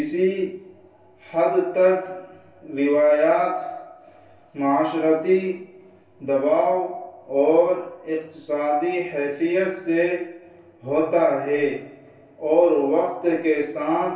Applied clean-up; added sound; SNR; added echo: none; none; none; reverberation time 0.3 s.